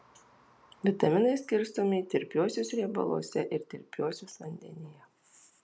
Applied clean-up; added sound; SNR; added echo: none; none; none; none.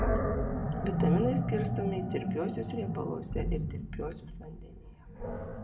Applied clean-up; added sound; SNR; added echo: none; Animal; -5 dB; reverberation time 0.5 s.